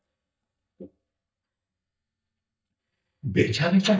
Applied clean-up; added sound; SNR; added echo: neural mask model DeepFilterNet 3.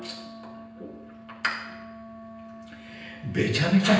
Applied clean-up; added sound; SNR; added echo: none; Wind instrument, woodwind instrument; 16 dB; reverberation time 0.9 s.